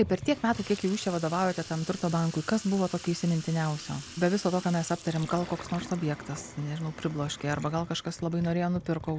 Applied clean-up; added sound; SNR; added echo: none; Sink (filling or washing) / Water tap, faucet; 15 dB; none.